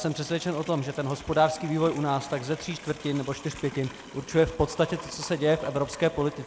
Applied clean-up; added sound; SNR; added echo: none; Livestock, farm animals, working animals; 17 dB; none.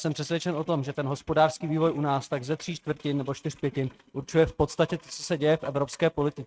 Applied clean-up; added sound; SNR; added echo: neural mask model RNNoise.